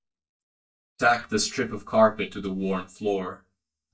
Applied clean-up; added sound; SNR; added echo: neural mask model DeepFilterNet 3.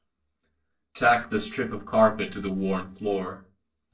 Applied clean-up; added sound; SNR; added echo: neural separator model SepFormer DNS4.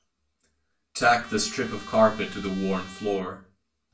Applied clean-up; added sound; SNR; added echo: none; Trumpet; 18 dB; reverberation time 0.2 s.